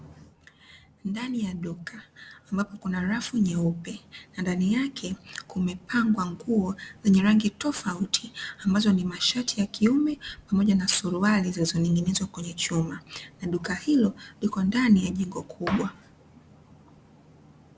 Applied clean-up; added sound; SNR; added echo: none; none; none; none.